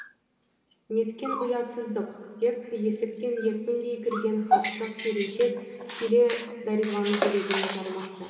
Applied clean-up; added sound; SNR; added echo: none; Dog; 6 dB; reverberation time 2.3 s.